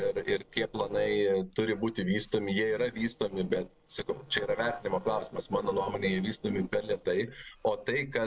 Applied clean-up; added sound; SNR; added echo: neural separator model SepFormer DNS4.